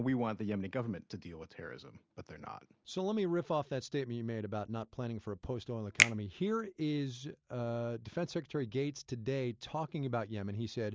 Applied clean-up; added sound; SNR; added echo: none; Finger snapping; -1 dB; none.